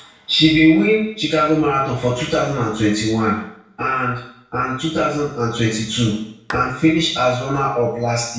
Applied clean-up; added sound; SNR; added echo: neural separator model SepFormer DNS4.